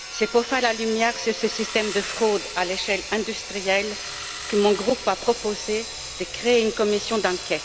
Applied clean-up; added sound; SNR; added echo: none; Sawing + Engine starting; 10 dB; none.